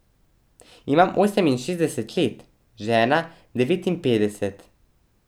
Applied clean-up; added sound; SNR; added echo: none; none; none; none.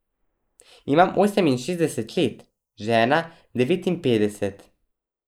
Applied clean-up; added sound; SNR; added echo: neural mask model Resemble Enhance denoiser.